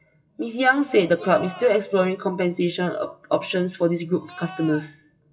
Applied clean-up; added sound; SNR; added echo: classical method WPE with log-MMSE.